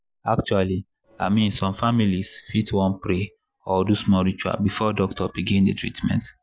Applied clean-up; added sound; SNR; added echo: neural separator model SepFormer DNS4.